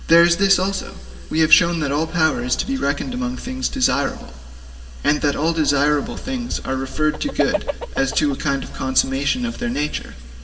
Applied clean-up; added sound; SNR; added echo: none; Chicken, rooster; 9 dB; reverberation time 3.0 s.